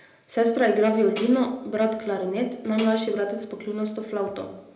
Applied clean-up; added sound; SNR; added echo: none; Tambourine; 3 dB; reverberation time 0.7 s.